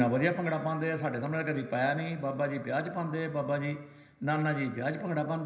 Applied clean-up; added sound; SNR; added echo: none; none; none; reverberation time 0.9 s.